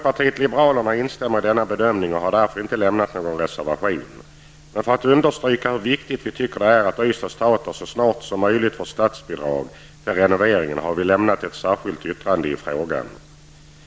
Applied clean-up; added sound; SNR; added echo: none; none; none; none.